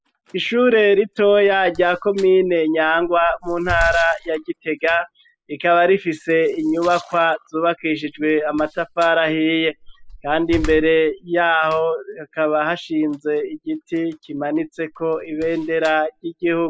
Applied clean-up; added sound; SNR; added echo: classical method spectral subtraction.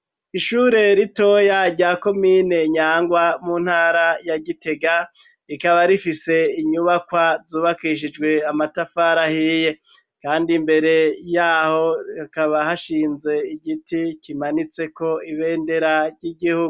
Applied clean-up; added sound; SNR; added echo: none; none; none; none.